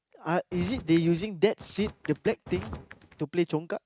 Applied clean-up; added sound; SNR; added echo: neural mask model RNNoise.